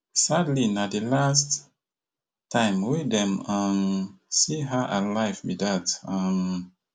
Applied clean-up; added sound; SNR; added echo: none; none; none; none.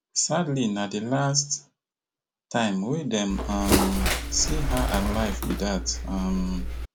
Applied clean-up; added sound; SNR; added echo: none; Bird; 0 dB; none.